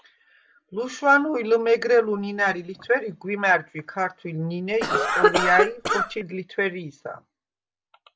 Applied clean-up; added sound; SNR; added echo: none; Cough; -3 dB; none.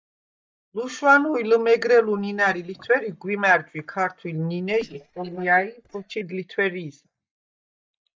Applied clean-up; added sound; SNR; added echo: neural mask model DeepFilterNet 3.